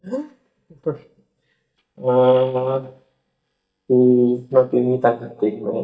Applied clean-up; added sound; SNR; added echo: neural mask model DeepFilterNet 3.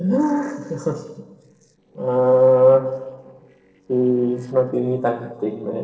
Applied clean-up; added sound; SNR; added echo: neural separator model SepFormer DNS4.